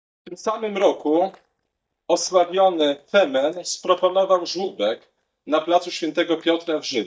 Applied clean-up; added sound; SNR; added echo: neural mask model DeepFilterNet 3.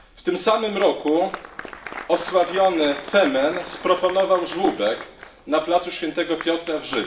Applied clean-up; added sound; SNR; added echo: none; Applause; 16 dB; reverberation time 0.7 s.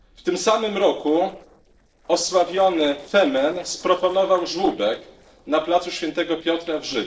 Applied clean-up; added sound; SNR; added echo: neural separator model SepFormer DNS4.